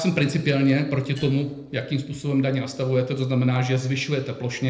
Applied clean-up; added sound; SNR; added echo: neural separator model SepFormer DNS4.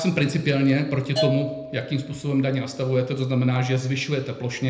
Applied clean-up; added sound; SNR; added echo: none; Bell / Percussion; 12 dB; reverberation time 0.7 s.